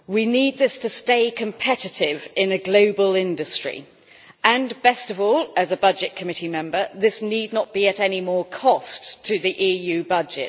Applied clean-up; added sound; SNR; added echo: none; none; none; none.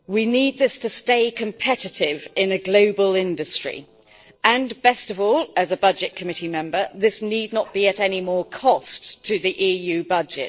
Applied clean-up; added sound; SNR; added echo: neural separator model SepFormer DNS4.